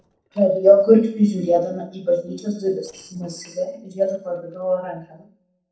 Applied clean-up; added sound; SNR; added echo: neural separator model SepFormer DNS4.